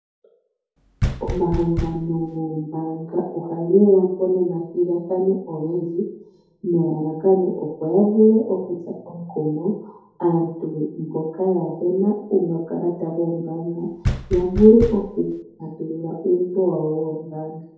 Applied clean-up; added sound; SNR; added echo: none; Knock; 6 dB; reverberation time 2.3 s.